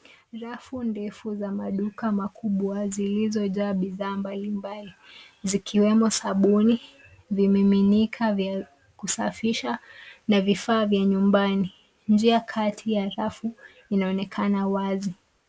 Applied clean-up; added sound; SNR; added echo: none; none; none; none.